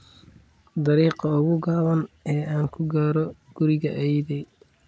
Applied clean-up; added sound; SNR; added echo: none; none; none; none.